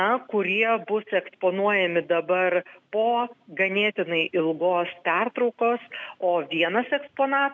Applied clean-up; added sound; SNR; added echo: none; none; none; none.